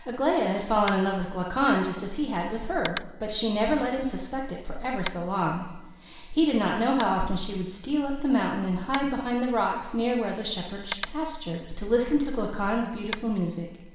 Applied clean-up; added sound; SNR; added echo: none; Tap; 16 dB; reverberation time 1.1 s.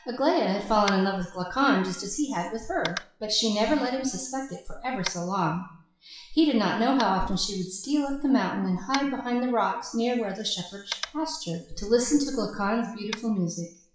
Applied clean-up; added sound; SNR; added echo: classical method WPE with log-MMSE.